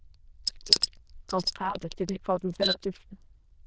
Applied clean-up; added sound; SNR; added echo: neural diffusion model UNIVERSE++.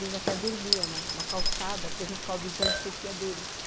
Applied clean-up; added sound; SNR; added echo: none; Chink, clink / Liquid + Rain; -5 dB; none.